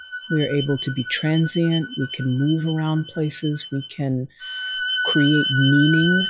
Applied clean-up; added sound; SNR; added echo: classical method log-MMSE.